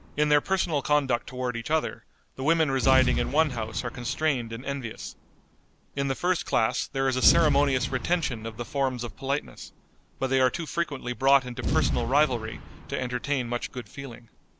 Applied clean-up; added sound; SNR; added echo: none; Boom; 7 dB; none.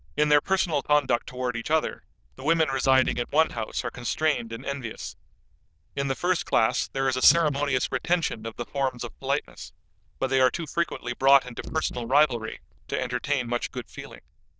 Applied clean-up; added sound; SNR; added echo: neural diffusion model UNIVERSE++.